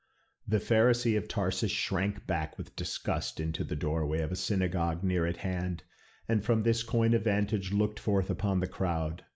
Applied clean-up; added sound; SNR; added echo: none; none; none; none.